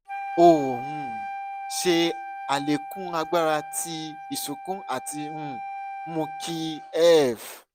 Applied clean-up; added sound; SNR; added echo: none; Wind instrument, woodwind instrument; 10 dB; none.